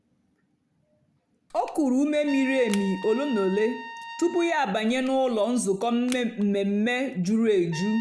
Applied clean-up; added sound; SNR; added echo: none; Trumpet + Crushing; 17 dB; none.